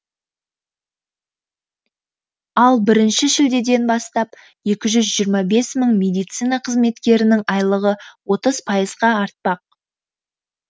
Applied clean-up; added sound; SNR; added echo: none; none; none; none.